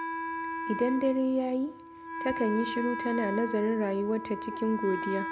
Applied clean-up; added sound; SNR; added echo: none; Wind instrument, woodwind instrument; 6 dB; none.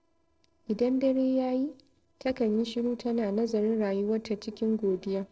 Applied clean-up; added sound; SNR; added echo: neural separator model SepFormer DNS4.